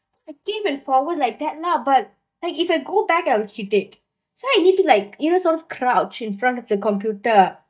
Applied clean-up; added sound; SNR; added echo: neural mask model DeepFilterNet 3.